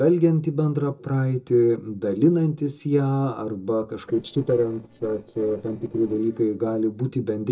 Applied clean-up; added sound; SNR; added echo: neural separator model SepFormer DNS4.